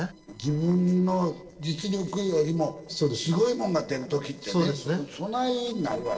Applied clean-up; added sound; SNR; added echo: neural separator model SepFormer DNS4.